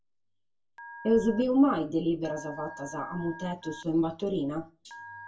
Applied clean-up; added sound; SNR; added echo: none; Telephone; 18 dB; reverberation time 0.2 s.